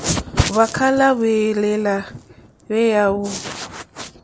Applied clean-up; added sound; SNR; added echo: none; Thunder; 17 dB; none.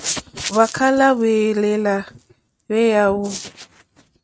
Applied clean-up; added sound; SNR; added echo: neural mask model RNNoise.